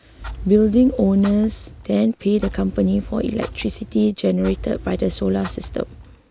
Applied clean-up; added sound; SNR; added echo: none; Clock; 14 dB; none.